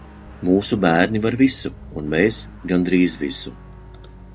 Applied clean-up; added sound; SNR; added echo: none; Idling + Guitar; 18 dB; none.